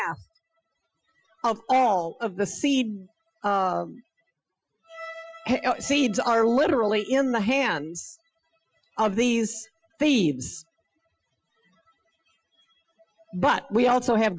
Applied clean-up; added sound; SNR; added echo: classical method Wiener filter.